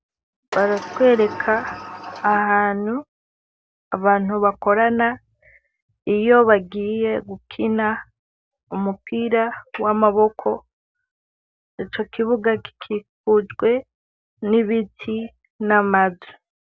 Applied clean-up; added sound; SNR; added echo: none; Sliding door; 12 dB; none.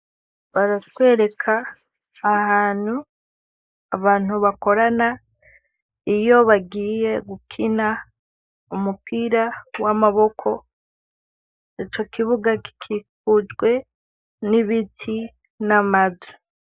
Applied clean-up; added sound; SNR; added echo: neural mask model Resemble Enhance denoiser.